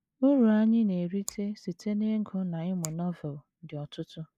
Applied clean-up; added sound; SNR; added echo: neural mask model Resemble Enhance denoiser.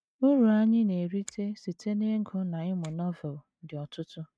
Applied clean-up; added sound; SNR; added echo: neural mask model RNNoise.